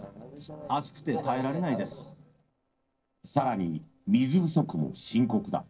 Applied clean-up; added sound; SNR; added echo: neural separator model SepFormer DNS4.